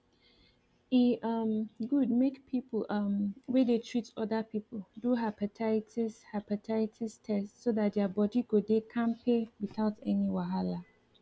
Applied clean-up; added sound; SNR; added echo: none; none; none; none.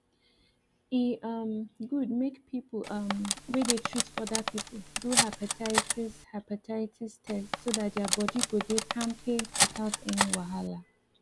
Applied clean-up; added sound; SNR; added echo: none; Cutlery, silverware; -1 dB; none.